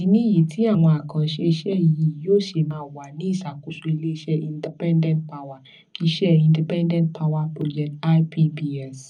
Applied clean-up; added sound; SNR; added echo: none; none; none; reverberation time 0.4 s.